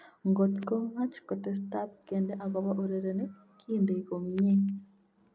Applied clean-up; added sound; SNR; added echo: none; none; none; none.